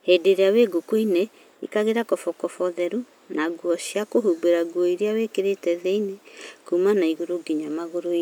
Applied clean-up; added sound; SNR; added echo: none; none; none; none.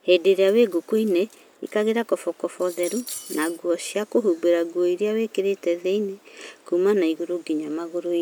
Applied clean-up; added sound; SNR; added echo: none; Cutlery, silverware; 19 dB; none.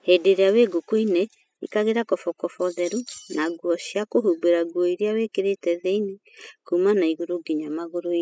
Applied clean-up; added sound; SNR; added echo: classical method spectral subtraction.